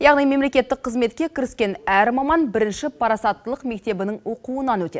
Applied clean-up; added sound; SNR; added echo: none; none; none; none.